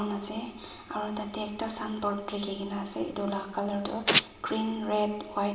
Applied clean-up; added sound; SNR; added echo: none; Domestic sounds, home sounds; 1 dB; reverberation time 1.2 s.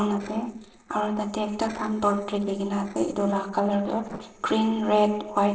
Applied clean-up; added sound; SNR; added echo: neural separator model SepFormer DNS4.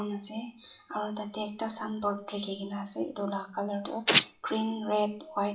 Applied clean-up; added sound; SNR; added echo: classical method WPE with log-MMSE.